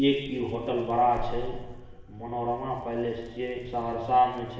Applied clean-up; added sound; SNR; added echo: none; Hands; 13 dB; reverberation time 1.1 s.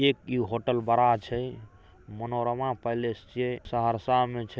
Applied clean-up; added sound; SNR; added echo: none; none; none; none.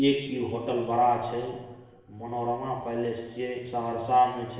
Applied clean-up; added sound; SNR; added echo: neural separator model SepFormer DNS4.